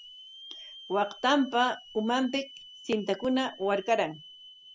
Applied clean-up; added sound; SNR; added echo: none; Hiss / Alarm; 19 dB; none.